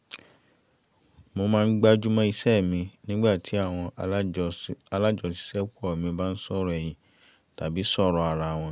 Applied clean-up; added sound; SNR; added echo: none; none; none; none.